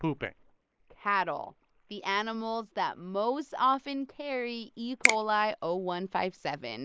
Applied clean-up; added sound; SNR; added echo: neural mask model Resemble Enhance denoiser.